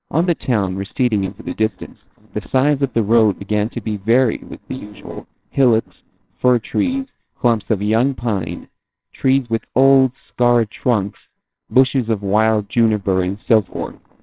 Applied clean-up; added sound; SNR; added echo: neural separator model SepFormer WHAMR!.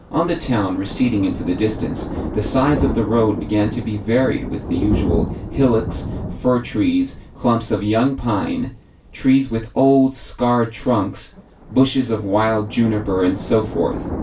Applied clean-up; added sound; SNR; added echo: none; Thunder; 9 dB; reverberation time 0.2 s.